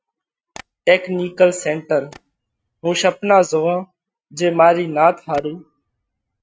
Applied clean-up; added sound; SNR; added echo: neural mask model RNNoise.